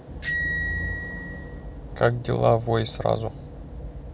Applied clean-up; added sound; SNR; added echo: none; Bicycle bell; 7 dB; none.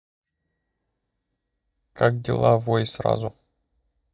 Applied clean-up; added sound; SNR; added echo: neural mask model DeepFilterNet 3.